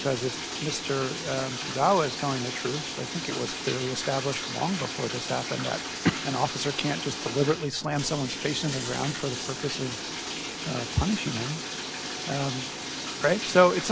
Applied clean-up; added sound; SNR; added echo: none; Bathtub (filling or washing); 6 dB; none.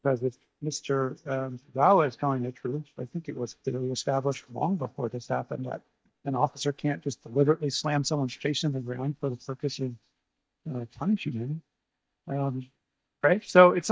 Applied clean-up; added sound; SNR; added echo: neural mask model DeepFilterNet 3.